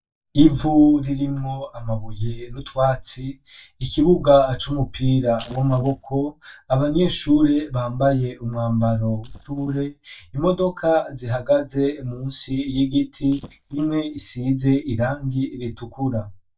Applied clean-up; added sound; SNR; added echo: neural mask model DeepFilterNet 3.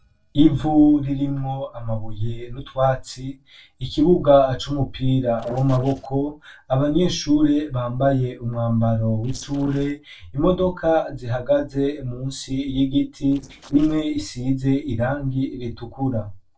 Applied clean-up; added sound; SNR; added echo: neural separator model SepFormer DNS4.